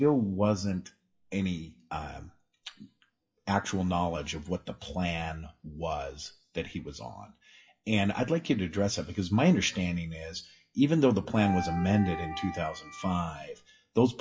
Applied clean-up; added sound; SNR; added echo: classical method WPE with log-MMSE.